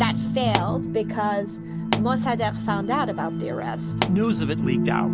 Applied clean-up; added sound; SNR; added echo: none; Explosion; 10 dB; none.